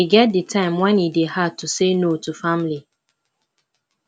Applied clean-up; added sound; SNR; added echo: none; none; none; none.